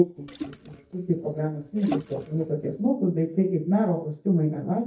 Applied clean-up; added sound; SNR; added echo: neural mask model DeepFilterNet 3.